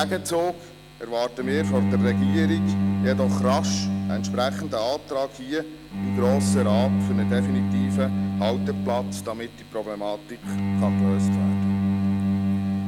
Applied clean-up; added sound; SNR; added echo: none; Bowed string instrument; -5 dB; none.